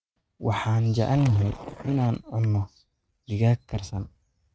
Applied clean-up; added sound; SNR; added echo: neural mask model RNNoise.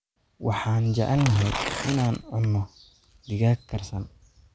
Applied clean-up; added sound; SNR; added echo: none; Tearing; 8 dB; none.